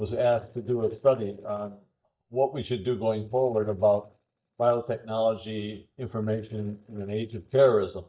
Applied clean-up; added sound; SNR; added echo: neural mask model DeepFilterNet 3.